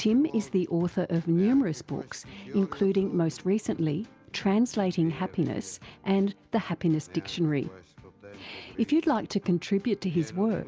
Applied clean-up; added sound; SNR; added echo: none; none; none; none.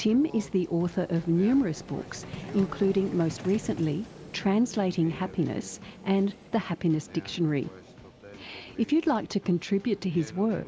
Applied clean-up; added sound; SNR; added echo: none; Vehicle; 18 dB; none.